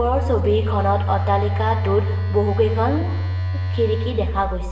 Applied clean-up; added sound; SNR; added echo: none; Telephone; 0 dB; reverberation time 1.1 s.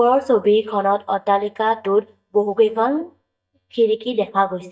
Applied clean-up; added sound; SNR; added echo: neural mask model DeepFilterNet 3.